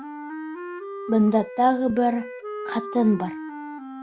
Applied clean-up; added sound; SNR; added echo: none; Wind instrument, woodwind instrument; 10 dB; none.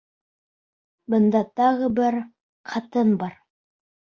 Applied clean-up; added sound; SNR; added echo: none; none; none; none.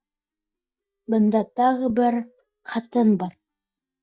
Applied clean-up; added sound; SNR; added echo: neural mask model DeepFilterNet 3.